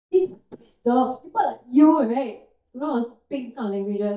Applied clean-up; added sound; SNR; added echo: neural mask model DeepFilterNet 3.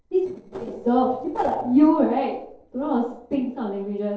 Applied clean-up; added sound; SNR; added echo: neural separator model SepFormer DNS4.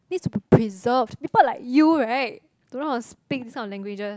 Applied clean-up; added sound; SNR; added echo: none; none; none; none.